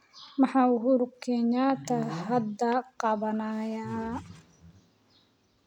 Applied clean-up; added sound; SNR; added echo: none; none; none; none.